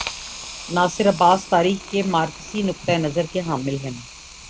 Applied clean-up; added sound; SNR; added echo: none; Hiss; 15 dB; none.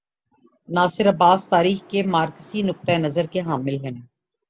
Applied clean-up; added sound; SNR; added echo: none; none; none; none.